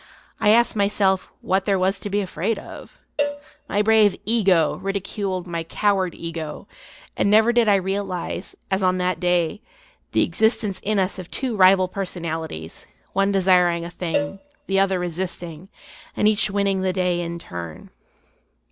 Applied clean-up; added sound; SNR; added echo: none; Cowbell; 9 dB; none.